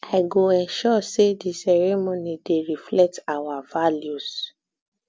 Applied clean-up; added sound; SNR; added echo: none; none; none; none.